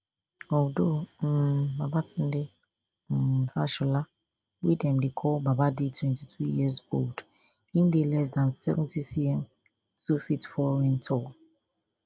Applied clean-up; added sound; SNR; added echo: none; none; none; none.